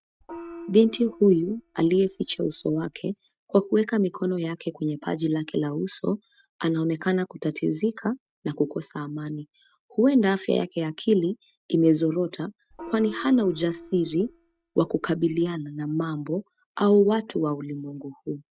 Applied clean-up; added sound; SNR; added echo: neural mask model RNNoise.